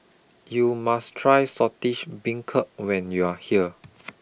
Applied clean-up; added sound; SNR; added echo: none; none; none; none.